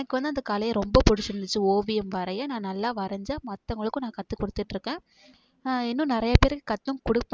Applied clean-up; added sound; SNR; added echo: none; none; none; none.